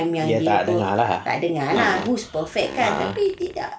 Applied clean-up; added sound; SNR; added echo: none; Fart; 13 dB; none.